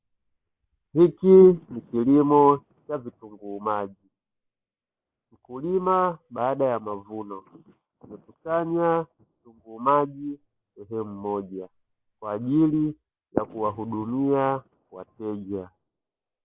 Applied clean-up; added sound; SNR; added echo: neural mask model Resemble Enhance denoiser.